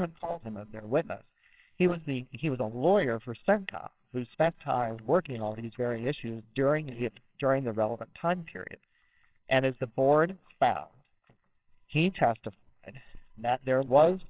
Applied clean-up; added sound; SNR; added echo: neural separator model SepFormer WHAMR!.